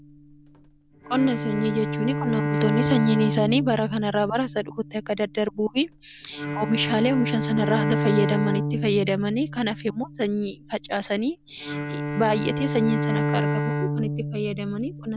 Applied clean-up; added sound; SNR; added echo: none; Bowed string instrument; 3 dB; none.